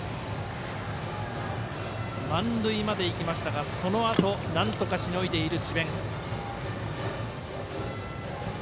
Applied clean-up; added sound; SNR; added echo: none; Water / Splash, splatter; 7 dB; none.